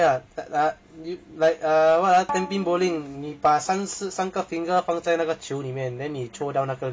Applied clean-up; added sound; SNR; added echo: none; Bowed string instrument; 12 dB; none.